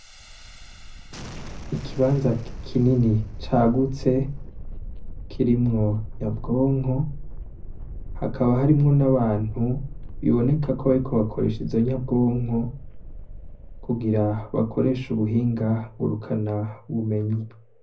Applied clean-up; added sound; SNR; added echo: none; Thunderstorm; 11 dB; reverberation time 0.4 s.